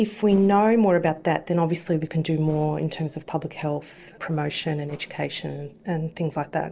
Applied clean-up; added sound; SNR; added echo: neural separator model SepFormer DNS4.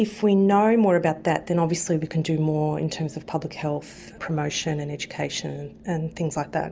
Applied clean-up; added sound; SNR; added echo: none; none; none; none.